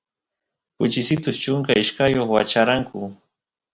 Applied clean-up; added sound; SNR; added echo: none; none; none; none.